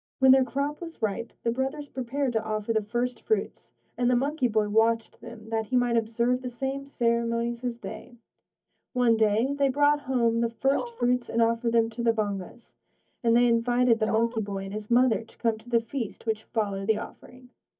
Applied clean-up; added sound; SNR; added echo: neural mask model DeepFilterNet 3.